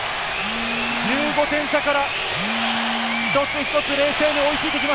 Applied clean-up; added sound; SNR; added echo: none; Telephone; 13 dB; none.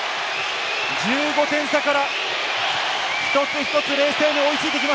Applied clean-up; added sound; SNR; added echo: none; none; none; none.